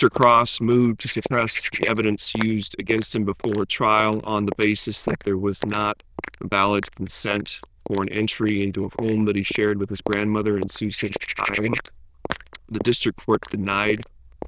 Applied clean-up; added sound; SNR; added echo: neural diffusion model UNIVERSE++.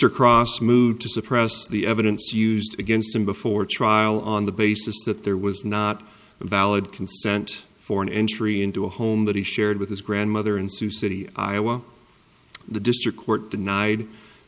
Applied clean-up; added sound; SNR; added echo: none; none; none; none.